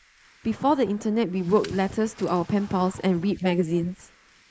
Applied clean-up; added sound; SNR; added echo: neural mask model Resemble Enhance denoiser.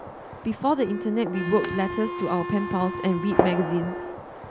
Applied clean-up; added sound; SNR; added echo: none; Wind instrument, woodwind instrument + Gunshot, gunfire; 4 dB; none.